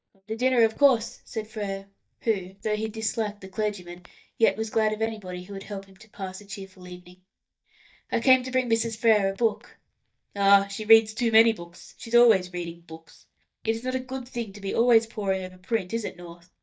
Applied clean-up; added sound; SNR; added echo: neural mask model DeepFilterNet 3.